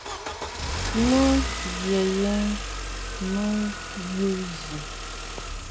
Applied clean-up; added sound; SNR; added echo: none; Engine starting / Car; 4 dB; none.